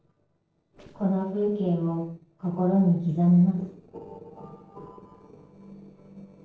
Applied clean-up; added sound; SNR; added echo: neural separator model SepFormer DNS4.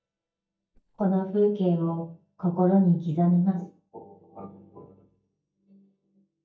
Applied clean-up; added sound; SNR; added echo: neural mask model DeepFilterNet 3.